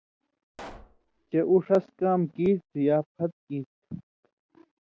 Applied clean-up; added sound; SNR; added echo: none; Explosion; 19 dB; none.